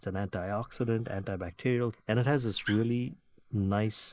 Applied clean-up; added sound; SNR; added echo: neural mask model Resemble Enhance denoiser.